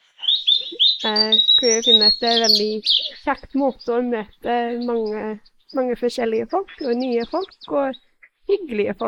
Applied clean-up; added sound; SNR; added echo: neural mask model Resemble Enhance denoiser.